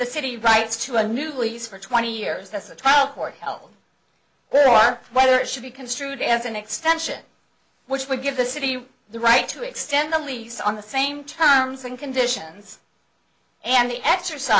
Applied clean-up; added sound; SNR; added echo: none; none; none; none.